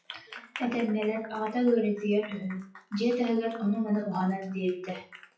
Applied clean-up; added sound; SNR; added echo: classical method WPE with log-MMSE.